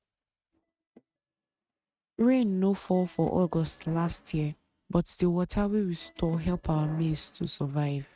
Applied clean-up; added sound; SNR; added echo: neural mask model RNNoise.